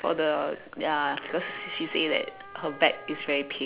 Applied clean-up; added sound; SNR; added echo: none; Trumpet; 18 dB; none.